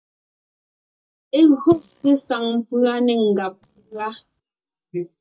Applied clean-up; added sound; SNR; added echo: neural mask model DeepFilterNet 3.